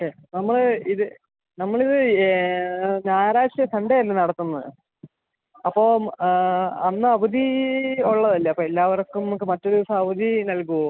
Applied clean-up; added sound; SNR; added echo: none; none; none; none.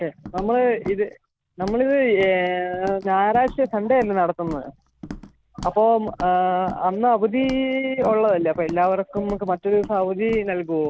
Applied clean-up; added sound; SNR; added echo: none; Walk, footsteps; 17 dB; none.